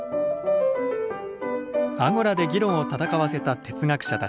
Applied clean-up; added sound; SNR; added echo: none; none; none; none.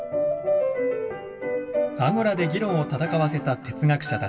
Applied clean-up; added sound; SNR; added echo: none; none; none; reverberation time 2.4 s.